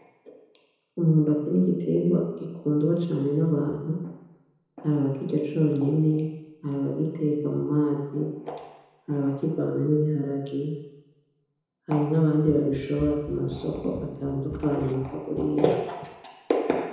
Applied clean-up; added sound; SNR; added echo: none; Run; 17 dB; reverberation time 1.0 s.